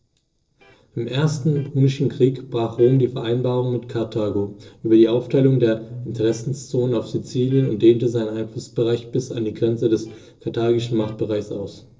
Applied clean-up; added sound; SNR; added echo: neural separator model SepFormer DNS4.